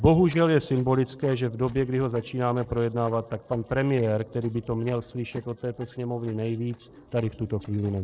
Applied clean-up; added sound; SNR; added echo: neural separator model SepFormer DNS4.